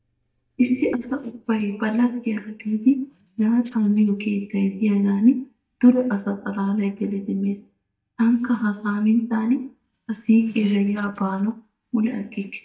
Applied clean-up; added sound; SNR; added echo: neural mask model DeepFilterNet 3.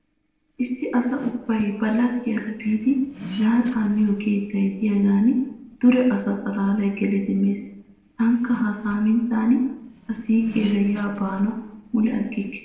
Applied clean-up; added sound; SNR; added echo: neural separator model SepFormer DNS4.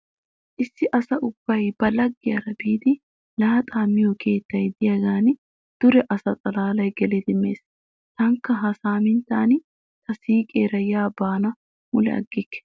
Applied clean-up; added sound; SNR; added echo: none; none; none; none.